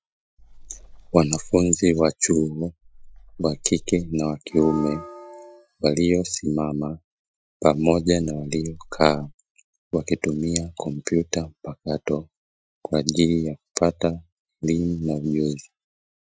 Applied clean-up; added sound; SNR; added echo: classical method Wiener filter.